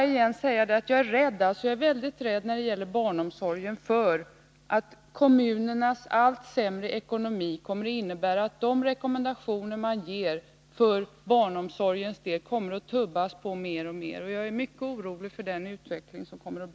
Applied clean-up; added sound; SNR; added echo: none; none; none; none.